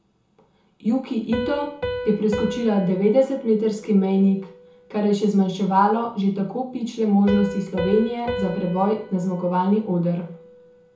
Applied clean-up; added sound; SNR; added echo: none; Piano; 12 dB; reverberation time 0.6 s.